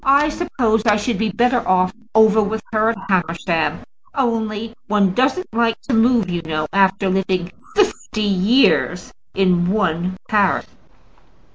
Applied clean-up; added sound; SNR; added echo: none; none; none; none.